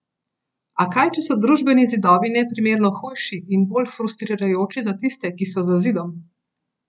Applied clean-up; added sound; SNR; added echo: none; none; none; none.